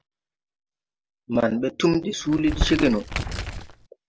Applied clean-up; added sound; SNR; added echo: none; Crumpling, crinkling; 3 dB; none.